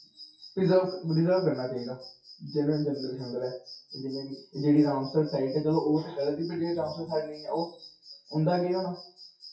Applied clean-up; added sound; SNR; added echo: classical method WPE with log-MMSE.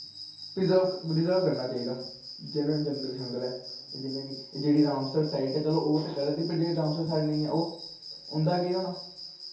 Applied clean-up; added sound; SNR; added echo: none; Cricket; 14 dB; reverberation time 0.6 s.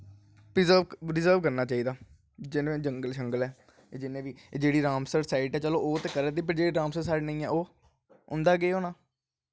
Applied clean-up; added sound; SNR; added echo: none; none; none; none.